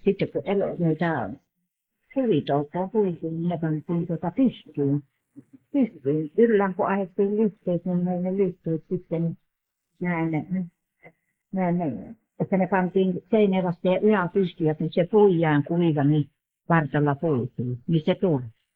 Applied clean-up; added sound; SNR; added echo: neural mask model Resemble Enhance denoiser.